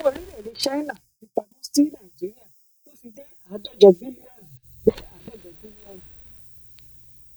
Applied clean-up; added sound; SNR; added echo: neural mask model DeepFilterNet 3.